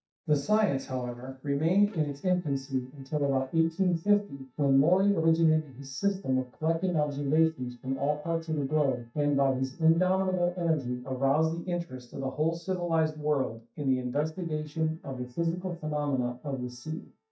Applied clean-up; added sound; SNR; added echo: neural mask model DeepFilterNet 3.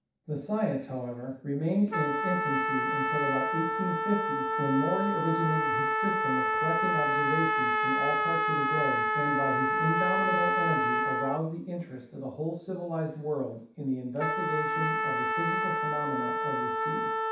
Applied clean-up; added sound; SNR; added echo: none; Trumpet; -3 dB; reverberation time 0.7 s.